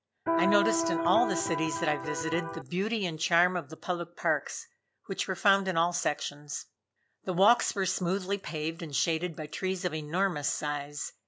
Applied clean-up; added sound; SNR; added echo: none; Electric guitar; 1 dB; none.